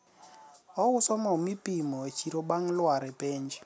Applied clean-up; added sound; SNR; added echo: none; none; none; none.